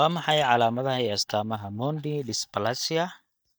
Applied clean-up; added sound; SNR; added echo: neural mask model DeepFilterNet 3.